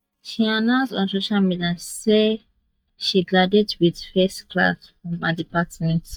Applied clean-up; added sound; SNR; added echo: neural mask model DeepFilterNet 3.